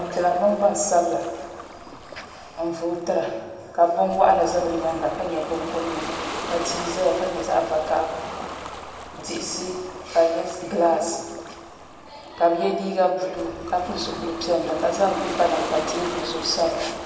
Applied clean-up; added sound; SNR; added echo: none; Ocean; 11 dB; reverberation time 1.4 s.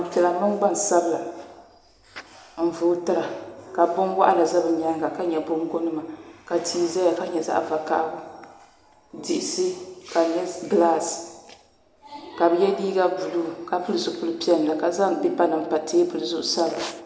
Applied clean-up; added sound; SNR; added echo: none; none; none; none.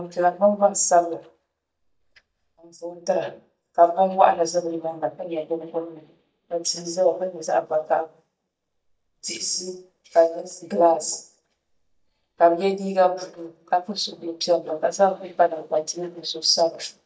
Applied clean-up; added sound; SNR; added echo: neural mask model DeepFilterNet 3.